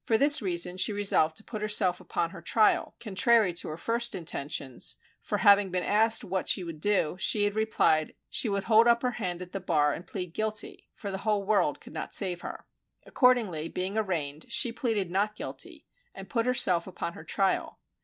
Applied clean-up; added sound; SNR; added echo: none; none; none; none.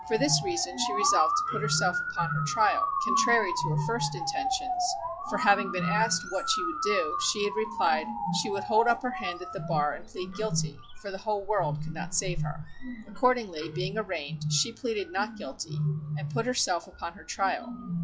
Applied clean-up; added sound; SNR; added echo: classical method log-MMSE.